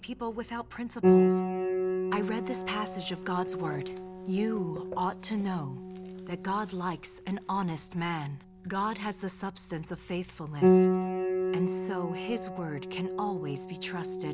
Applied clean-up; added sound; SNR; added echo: none; Piano; -4 dB; none.